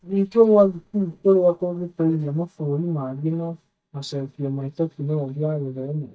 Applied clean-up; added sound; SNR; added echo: neural mask model DeepFilterNet 3.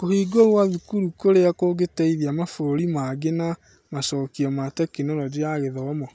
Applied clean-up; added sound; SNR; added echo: none; none; none; none.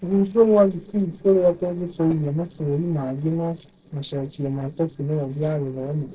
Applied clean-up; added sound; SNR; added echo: neural separator model SepFormer DNS4.